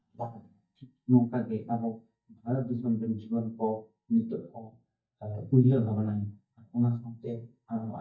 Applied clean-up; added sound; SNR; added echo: neural mask model DeepFilterNet 3.